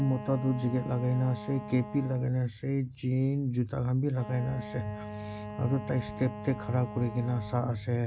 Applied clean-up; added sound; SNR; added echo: none; Wind instrument, woodwind instrument; 13 dB; none.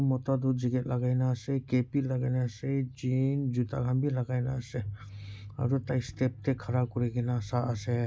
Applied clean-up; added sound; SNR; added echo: none; none; none; none.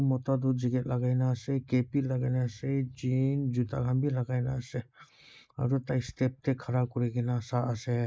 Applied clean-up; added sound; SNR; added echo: neural mask model Resemble Enhance denoiser.